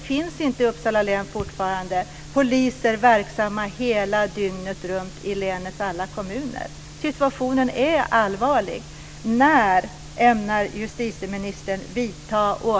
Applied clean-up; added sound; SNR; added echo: none; Raindrop / Drip; 19 dB; none.